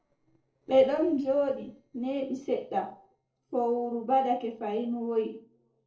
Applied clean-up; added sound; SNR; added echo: neural separator model SepFormer DNS4.